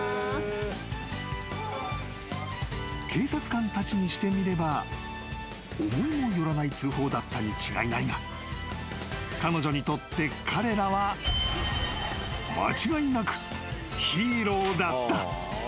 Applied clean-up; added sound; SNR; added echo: none; none; none; none.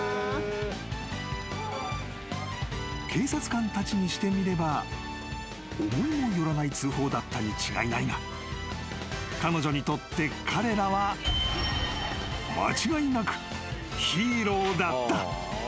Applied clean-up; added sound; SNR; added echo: none; Wind instrument, woodwind instrument; 20 dB; none.